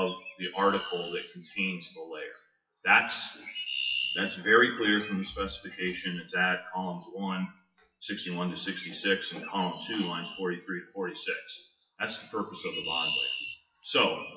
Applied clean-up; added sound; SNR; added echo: classical method WPE with log-MMSE.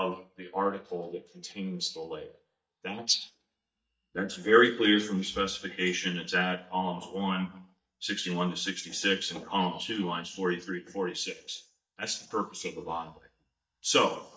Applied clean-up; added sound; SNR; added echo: neural mask model DeepFilterNet 3.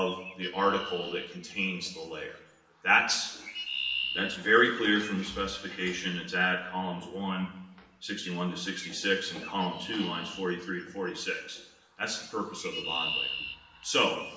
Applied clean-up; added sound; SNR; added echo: none; Chirp, tweet; 10 dB; reverberation time 1.1 s.